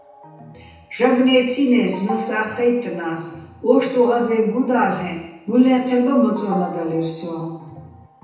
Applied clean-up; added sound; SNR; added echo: none; Organ; 17 dB; reverberation time 0.9 s.